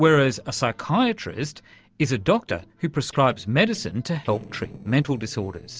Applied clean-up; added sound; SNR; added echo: neural separator model SepFormer DNS4.